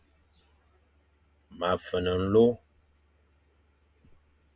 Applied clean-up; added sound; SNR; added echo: none; none; none; none.